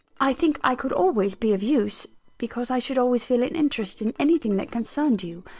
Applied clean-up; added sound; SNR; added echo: neural separator model SepFormer DNS4.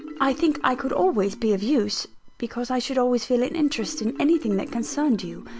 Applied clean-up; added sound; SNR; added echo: none; Marimba, xylophone; 16 dB; none.